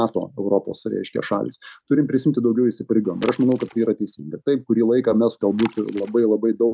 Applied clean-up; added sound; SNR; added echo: none; Splash, splatter; 9 dB; none.